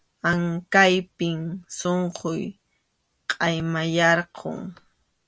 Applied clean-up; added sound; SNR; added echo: none; none; none; none.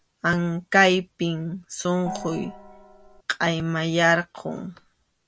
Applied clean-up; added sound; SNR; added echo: none; Gong; 13 dB; none.